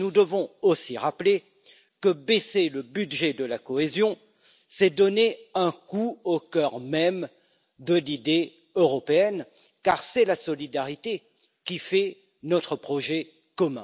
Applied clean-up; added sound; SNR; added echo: none; none; none; none.